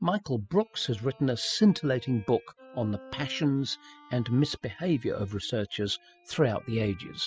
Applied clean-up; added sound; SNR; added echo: classical method spectral subtraction.